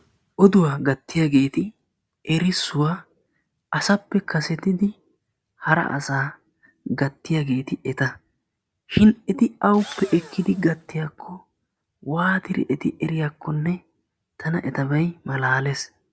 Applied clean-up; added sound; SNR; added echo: none; Engine / Drill; 19 dB; none.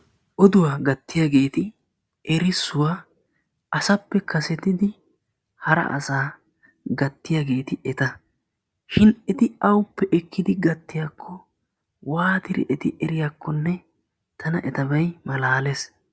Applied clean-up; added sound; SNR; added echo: none; none; none; none.